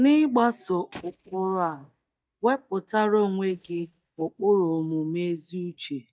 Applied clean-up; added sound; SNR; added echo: neural mask model DeepFilterNet 3.